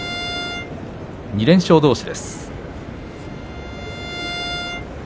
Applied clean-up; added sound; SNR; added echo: none; Bowed string instrument; 11 dB; none.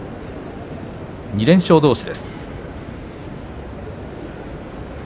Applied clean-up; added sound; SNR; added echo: none; none; none; none.